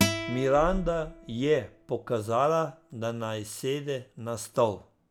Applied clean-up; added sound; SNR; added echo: none; Acoustic guitar; 7 dB; none.